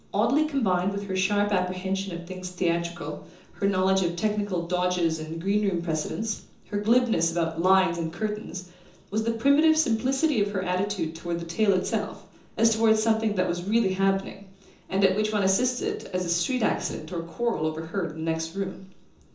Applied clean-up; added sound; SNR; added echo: none; none; none; reverberation time 0.6 s.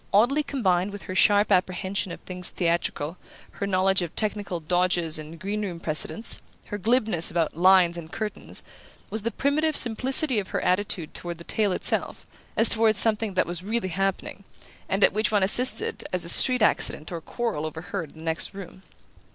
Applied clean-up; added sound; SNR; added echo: none; none; none; none.